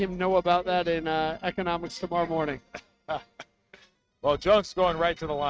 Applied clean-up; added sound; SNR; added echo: neural mask model RNNoise.